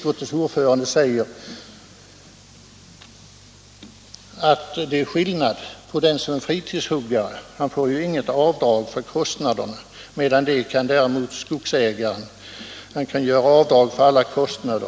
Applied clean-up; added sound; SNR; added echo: none; none; none; none.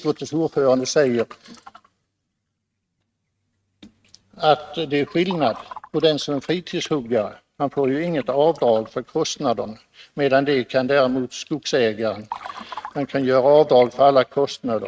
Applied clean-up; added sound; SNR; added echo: neural mask model RNNoise.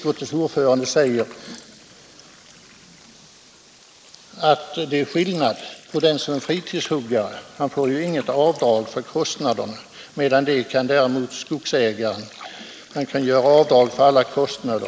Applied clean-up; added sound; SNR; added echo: neural mask model Resemble Enhance denoiser.